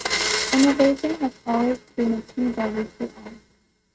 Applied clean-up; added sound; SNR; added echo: neural mask model RNNoise.